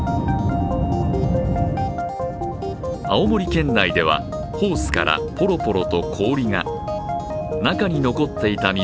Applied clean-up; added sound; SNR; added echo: none; none; none; none.